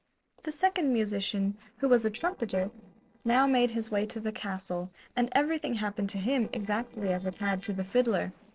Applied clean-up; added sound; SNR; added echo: neural separator model SepFormer DNS4.